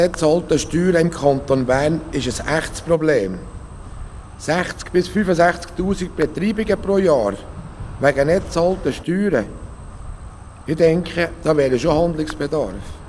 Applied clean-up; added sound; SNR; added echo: none; Insect; 14 dB; none.